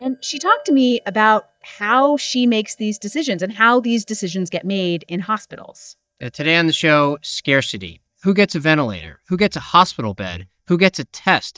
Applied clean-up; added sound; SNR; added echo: neural mask model DeepFilterNet 3.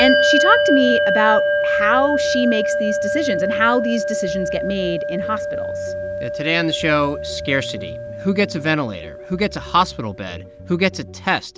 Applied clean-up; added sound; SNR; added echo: none; Bell; 0 dB; none.